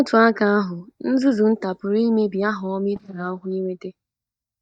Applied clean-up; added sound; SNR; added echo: neural mask model DeepFilterNet 3.